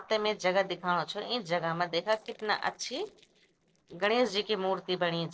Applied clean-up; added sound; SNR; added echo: neural separator model SepFormer DNS4.